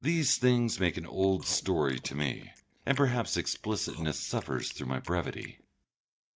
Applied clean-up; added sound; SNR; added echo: neural mask model DeepFilterNet 3.